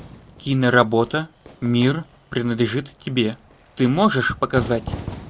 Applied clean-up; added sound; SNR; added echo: none; Fire / Fireworks; 16 dB; none.